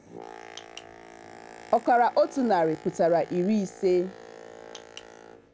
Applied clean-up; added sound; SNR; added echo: none; Boat, Water vehicle; 18 dB; none.